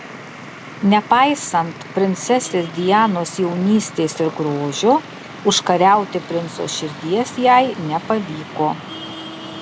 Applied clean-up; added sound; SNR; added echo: none; Traffic noise, roadway noise; 15 dB; none.